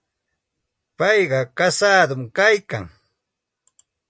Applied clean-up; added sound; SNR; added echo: none; none; none; none.